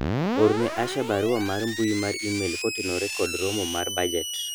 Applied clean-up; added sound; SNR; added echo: none; Screech; 4 dB; none.